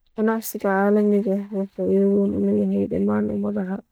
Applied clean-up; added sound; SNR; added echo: neural mask model DeepFilterNet 3.